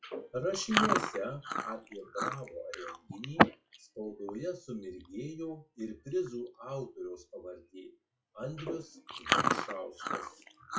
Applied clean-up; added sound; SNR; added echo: classical method WPE with log-MMSE.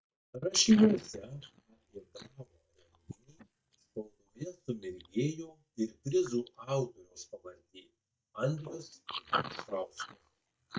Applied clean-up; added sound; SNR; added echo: neural mask model DeepFilterNet 3.